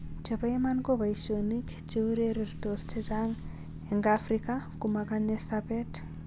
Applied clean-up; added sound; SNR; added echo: none; Boat, Water vehicle; 9 dB; none.